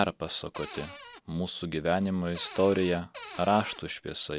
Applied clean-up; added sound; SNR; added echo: none; Cupboard open or close; 13 dB; none.